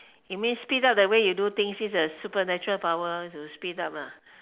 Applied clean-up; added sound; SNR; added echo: none; none; none; none.